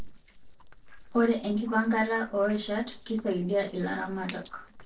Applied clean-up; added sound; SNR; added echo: neural separator model SepFormer DNS4.